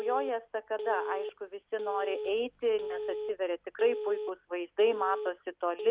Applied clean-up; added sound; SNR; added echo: none; Telephone; 6 dB; none.